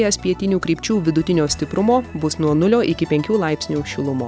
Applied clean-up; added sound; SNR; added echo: none; none; none; none.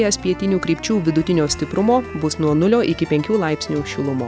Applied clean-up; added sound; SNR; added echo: none; Wind instrument, woodwind instrument; 18 dB; none.